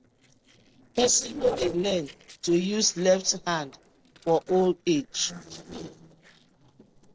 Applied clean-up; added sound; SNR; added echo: neural separator model SepFormer DNS4.